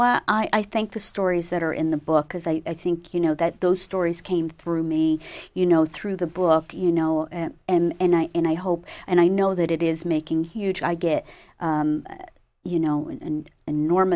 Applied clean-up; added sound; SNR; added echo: none; none; none; none.